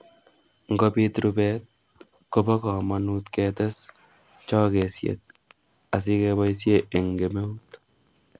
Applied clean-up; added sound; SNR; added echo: none; none; none; none.